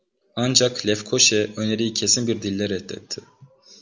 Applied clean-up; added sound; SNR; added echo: none; none; none; none.